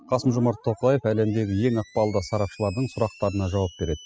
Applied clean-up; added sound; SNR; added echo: classical method spectral subtraction.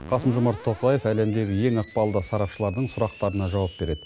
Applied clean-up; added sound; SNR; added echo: none; Screech; 18 dB; none.